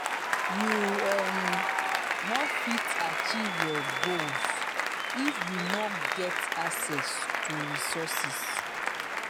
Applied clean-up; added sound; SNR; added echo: none; Applause; -5 dB; none.